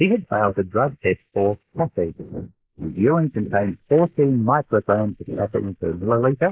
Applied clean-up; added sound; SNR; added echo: neural mask model Resemble Enhance denoiser.